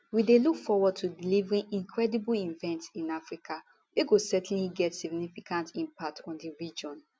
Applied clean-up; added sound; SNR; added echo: none; none; none; none.